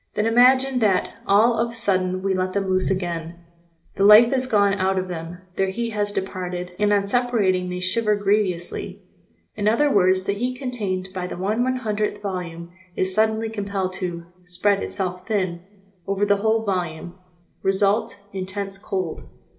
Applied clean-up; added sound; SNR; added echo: none; none; none; reverberation time 0.5 s.